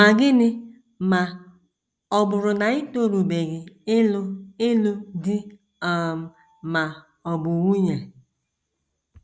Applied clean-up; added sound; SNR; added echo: none; none; none; none.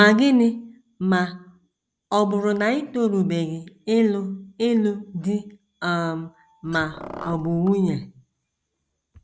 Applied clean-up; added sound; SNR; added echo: none; Car; 15 dB; none.